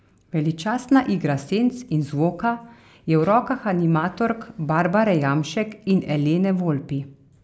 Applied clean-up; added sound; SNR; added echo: none; none; none; none.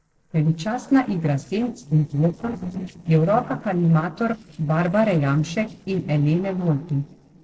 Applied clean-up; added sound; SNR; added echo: neural separator model SepFormer DNS4.